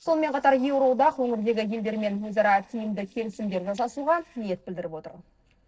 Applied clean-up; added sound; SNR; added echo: neural separator model SepFormer DNS4.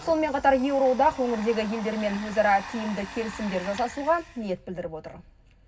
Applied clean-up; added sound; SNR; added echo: none; Domestic sounds, home sounds; 15 dB; reverberation time 0.4 s.